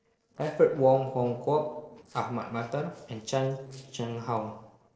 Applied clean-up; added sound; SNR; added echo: neural separator model SepFormer DNS4.